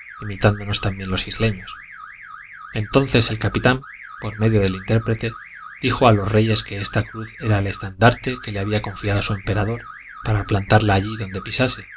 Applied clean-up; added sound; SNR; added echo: none; Alarm / Car; 18 dB; none.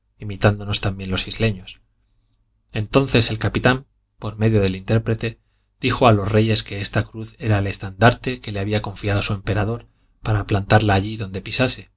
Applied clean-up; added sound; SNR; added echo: none; none; none; none.